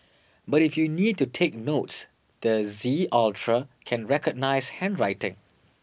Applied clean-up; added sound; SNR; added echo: none; none; none; none.